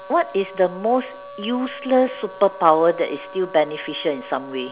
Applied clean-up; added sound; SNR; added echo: none; Wind instrument, woodwind instrument; 17 dB; none.